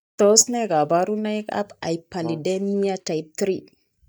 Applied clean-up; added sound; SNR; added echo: neural mask model DeepFilterNet 3.